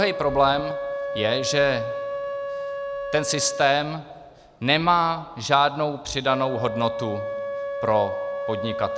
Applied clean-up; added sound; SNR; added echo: none; Wind instrument, woodwind instrument; 6 dB; none.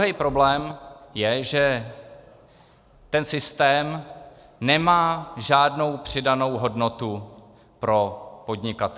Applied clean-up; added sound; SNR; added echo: none; none; none; none.